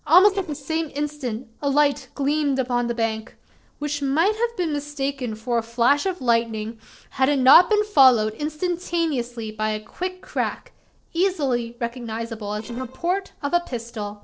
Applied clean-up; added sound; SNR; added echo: neural separator model SepFormer DNS4.